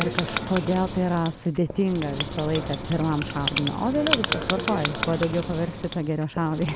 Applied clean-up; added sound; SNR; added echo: none; Writing; 5 dB; none.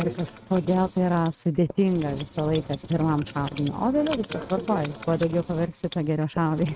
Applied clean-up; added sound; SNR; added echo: neural mask model RNNoise.